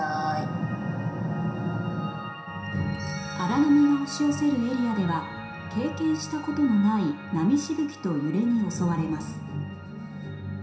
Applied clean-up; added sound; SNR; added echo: none; Piano; 15 dB; reverberation time 0.7 s.